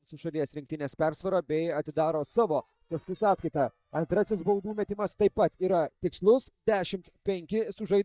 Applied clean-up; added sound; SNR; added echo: neural mask model DeepFilterNet 3.